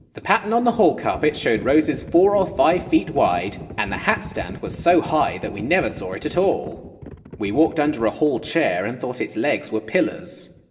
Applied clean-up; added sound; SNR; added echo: none; Livestock, farm animals, working animals; 16 dB; reverberation time 0.9 s.